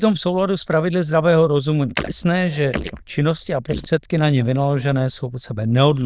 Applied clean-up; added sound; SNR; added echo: neural diffusion model UNIVERSE++.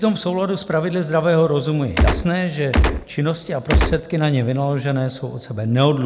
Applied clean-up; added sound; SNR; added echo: none; Gunshot, gunfire; -3 dB; none.